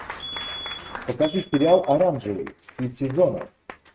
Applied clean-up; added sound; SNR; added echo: neural mask model RNNoise.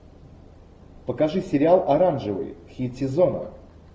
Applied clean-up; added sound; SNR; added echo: none; none; none; none.